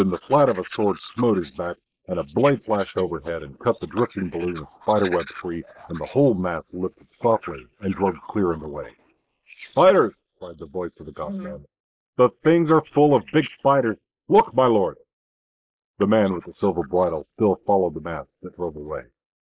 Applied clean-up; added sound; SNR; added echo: neural mask model Resemble Enhance denoiser.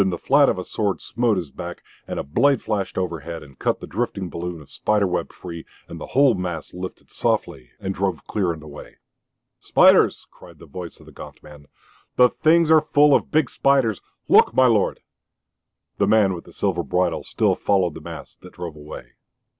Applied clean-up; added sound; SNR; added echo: none; none; none; none.